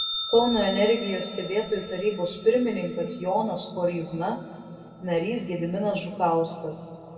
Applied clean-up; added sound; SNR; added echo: none; Bell; 10 dB; reverberation time 2.3 s.